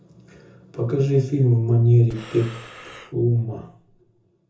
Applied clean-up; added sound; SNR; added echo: none; Breathing; 19 dB; reverberation time 0.5 s.